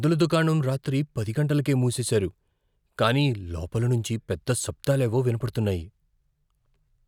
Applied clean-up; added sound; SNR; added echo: none; none; none; none.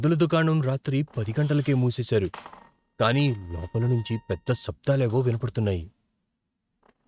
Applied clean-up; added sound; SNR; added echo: neural mask model RNNoise.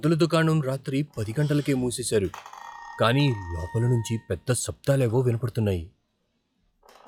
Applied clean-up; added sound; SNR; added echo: classical method log-MMSE.